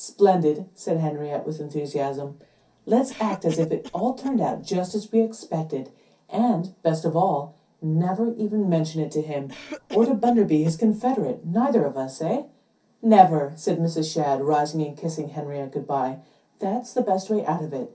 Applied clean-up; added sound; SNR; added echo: none; Cough; 20 dB; reverberation time 0.3 s.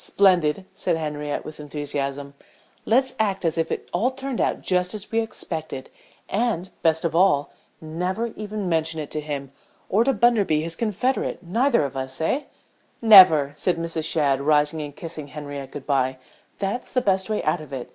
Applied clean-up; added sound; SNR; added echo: none; none; none; none.